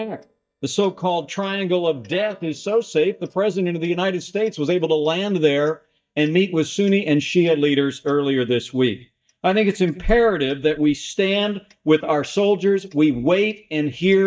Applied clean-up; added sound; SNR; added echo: neural mask model DeepFilterNet 3.